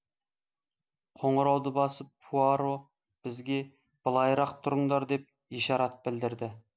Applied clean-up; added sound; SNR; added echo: none; none; none; none.